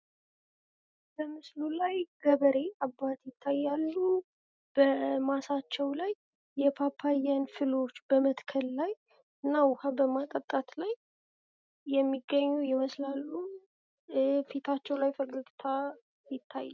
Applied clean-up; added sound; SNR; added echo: none; none; none; none.